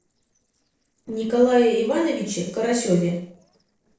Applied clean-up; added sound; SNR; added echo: neural separator model SepFormer DNS4.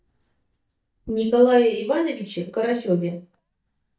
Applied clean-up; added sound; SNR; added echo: neural mask model DeepFilterNet 3.